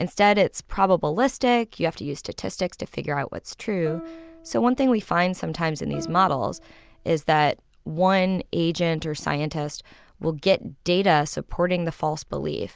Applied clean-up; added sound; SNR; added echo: none; Plucked string instrument; 17 dB; none.